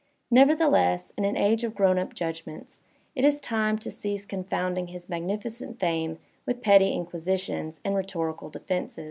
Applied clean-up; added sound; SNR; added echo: none; none; none; none.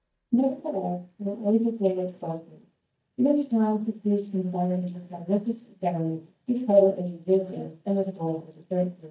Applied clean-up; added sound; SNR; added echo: neural mask model DeepFilterNet 3.